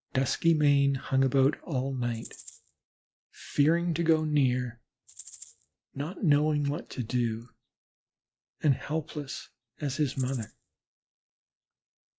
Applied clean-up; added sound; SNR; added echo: neural mask model RNNoise.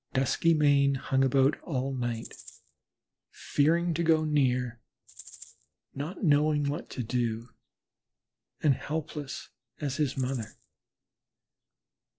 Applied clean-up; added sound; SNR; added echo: neural separator model SepFormer DNS4.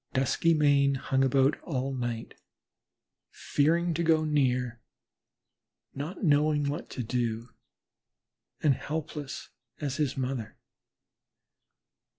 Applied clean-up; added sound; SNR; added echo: none; none; none; none.